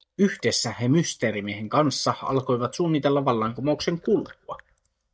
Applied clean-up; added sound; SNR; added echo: neural mask model DeepFilterNet 3.